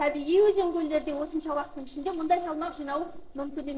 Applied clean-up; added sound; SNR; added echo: neural separator model SepFormer DNS4.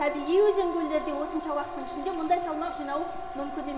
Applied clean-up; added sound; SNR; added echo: none; Siren; 8 dB; reverberation time 0.8 s.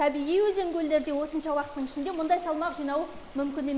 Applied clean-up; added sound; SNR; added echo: none; none; none; none.